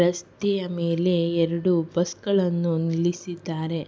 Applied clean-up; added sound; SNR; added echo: none; none; none; none.